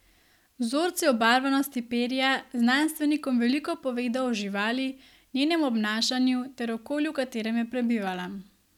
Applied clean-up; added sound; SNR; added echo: none; none; none; none.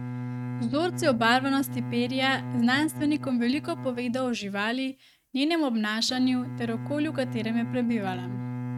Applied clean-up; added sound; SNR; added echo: neural mask model RNNoise.